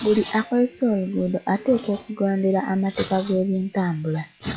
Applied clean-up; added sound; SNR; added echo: classical method log-MMSE.